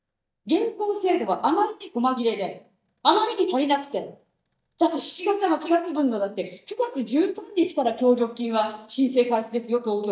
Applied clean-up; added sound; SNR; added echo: neural mask model DeepFilterNet 3.